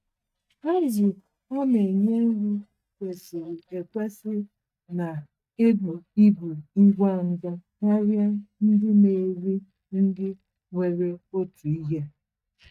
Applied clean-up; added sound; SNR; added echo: neural mask model DeepFilterNet 3.